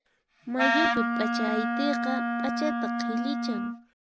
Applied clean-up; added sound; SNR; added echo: none; Wind instrument, woodwind instrument; -4 dB; none.